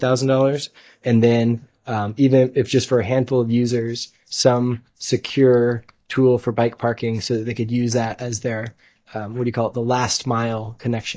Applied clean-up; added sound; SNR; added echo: neural mask model DeepFilterNet 3.